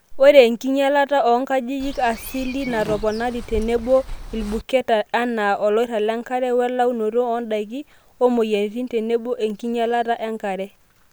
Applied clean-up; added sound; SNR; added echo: none; Walk, footsteps / Insect; 12 dB; none.